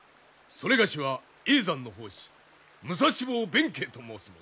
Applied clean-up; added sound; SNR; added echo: none; none; none; none.